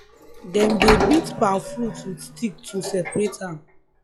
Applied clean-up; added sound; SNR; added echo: classical method log-MMSE.